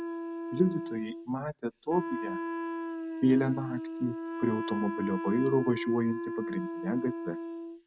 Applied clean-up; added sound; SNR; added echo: none; Wind instrument, woodwind instrument; 5 dB; none.